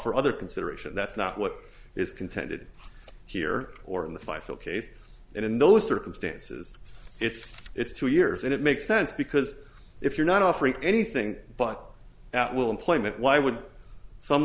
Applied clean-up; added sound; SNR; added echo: none; none; none; none.